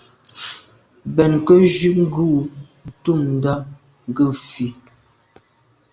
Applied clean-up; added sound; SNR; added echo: none; none; none; none.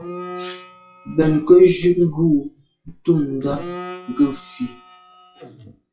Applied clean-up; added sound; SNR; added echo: classical method WPE with log-MMSE.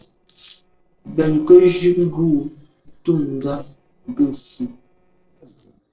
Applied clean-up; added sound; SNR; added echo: neural separator model SepFormer DNS4.